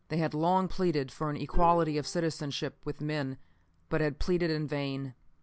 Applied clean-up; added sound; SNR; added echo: none; Bowed string instrument; 19 dB; none.